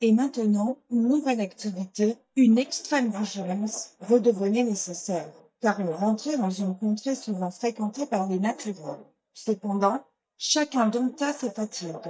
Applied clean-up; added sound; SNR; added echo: neural mask model DeepFilterNet 3.